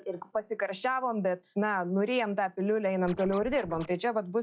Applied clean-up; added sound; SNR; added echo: classical method log-MMSE.